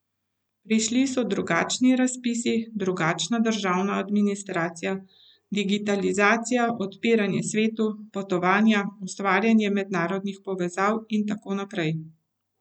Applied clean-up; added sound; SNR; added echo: none; none; none; none.